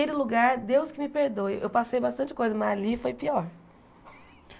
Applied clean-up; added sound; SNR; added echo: none; none; none; none.